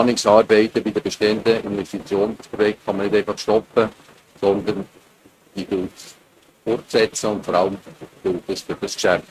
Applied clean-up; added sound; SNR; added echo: neural mask model RNNoise.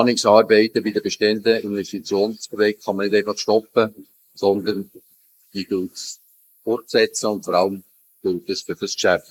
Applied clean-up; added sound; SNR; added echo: neural mask model Resemble Enhance denoiser.